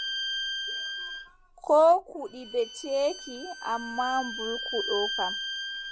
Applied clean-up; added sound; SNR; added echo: none; Bowed string instrument; 6 dB; none.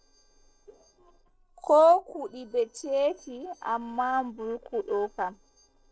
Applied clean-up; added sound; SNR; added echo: neural separator model SepFormer DNS4.